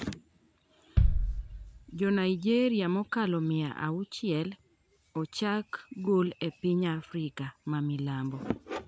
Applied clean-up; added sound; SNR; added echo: none; Bass drum; 2 dB; none.